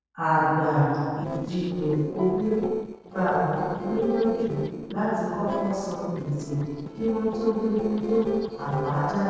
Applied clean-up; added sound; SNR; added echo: neural separator model SepFormer DNS4.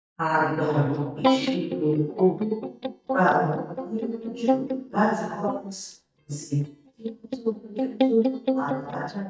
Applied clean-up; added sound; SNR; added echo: neural mask model DeepFilterNet 3.